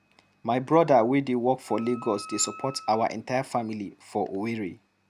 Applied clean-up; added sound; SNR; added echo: none; Wind instrument, woodwind instrument; 19 dB; none.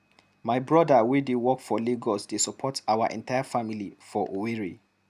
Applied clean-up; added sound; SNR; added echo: none; none; none; none.